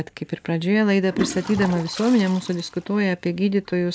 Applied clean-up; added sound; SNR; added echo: none; Toilet flush; 13 dB; none.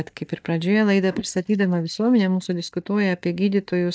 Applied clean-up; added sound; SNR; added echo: neural mask model DeepFilterNet 3.